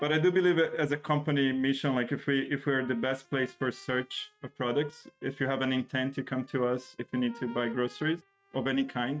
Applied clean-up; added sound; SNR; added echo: neural mask model RNNoise.